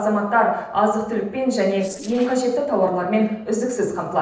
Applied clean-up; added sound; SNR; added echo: neural separator model SepFormer DNS4.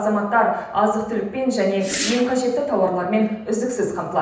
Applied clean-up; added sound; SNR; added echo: none; Whoosh, swoosh, swish; 9 dB; reverberation time 0.9 s.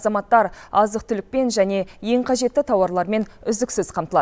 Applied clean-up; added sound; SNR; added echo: none; none; none; none.